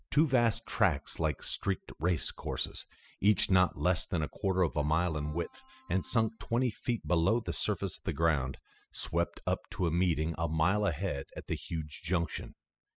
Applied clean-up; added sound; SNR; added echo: classical method spectral subtraction.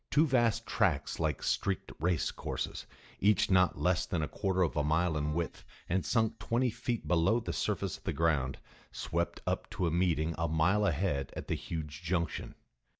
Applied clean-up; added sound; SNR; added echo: neural mask model DeepFilterNet 3.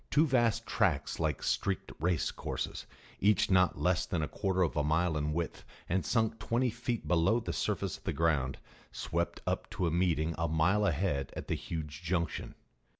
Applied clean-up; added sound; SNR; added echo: none; none; none; none.